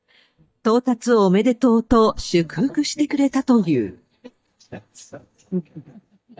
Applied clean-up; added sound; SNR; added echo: neural mask model DeepFilterNet 3.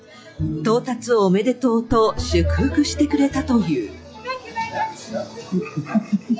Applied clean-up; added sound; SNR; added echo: classical method log-MMSE.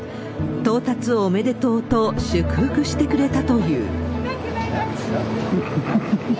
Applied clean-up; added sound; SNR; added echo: none; Bowed string instrument; 15 dB; none.